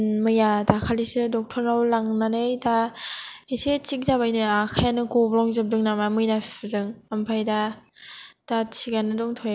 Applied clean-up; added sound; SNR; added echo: none; none; none; none.